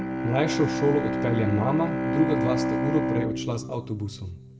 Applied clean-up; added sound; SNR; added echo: none; Bowed string instrument; 1 dB; reverberation time 0.6 s.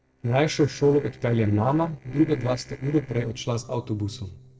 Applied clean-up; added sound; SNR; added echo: neural separator model SepFormer DNS4.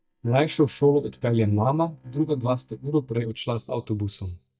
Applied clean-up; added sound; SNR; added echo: neural mask model DeepFilterNet 3.